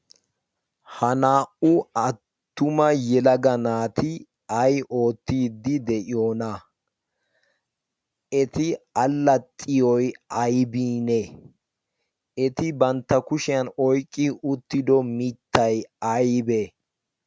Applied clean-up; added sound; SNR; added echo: none; none; none; none.